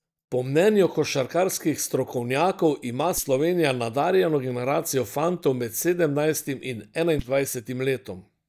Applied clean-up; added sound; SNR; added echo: neural mask model DeepFilterNet 3.